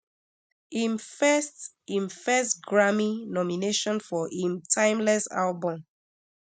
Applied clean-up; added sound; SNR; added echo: none; none; none; none.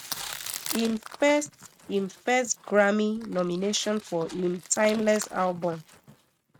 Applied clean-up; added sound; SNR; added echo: neural mask model RNNoise.